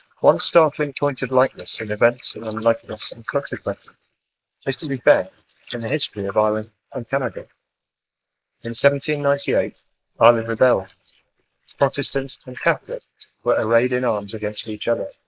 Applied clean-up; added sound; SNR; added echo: neural mask model Resemble Enhance denoiser.